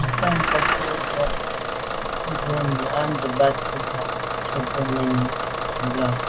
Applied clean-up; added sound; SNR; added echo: none; Engine starting / Bus; -1 dB; none.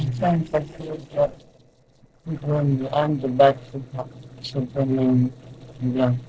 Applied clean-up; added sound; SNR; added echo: neural separator model SepFormer DNS4.